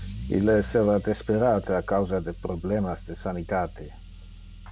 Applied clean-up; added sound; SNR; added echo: none; Engine starting / Accelerating, revving, vroom / Car; 14 dB; none.